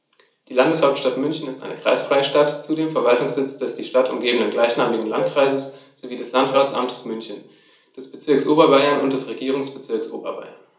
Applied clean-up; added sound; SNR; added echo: none; Wind instrument, woodwind instrument; 9 dB; reverberation time 0.4 s.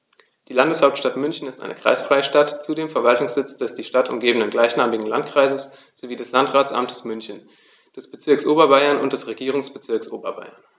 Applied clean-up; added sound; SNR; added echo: none; none; none; none.